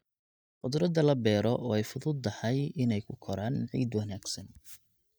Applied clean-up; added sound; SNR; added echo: neural mask model DeepFilterNet 3.